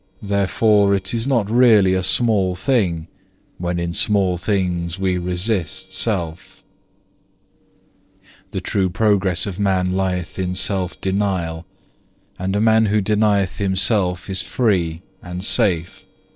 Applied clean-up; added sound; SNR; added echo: neural separator model SepFormer DNS4.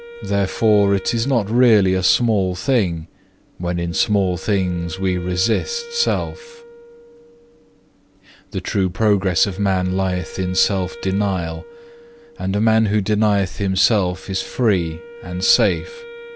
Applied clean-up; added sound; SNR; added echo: none; Wind instrument, woodwind instrument; 18 dB; none.